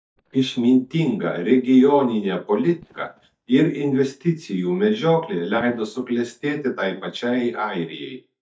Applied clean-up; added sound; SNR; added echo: neural mask model DeepFilterNet 3.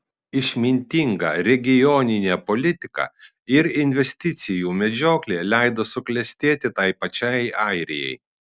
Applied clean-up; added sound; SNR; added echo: none; none; none; none.